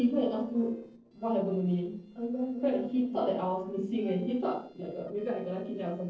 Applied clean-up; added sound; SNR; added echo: neural separator model SepFormer DNS4.